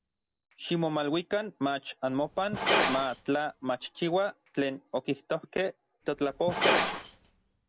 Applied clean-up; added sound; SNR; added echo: none; Glass; 3 dB; none.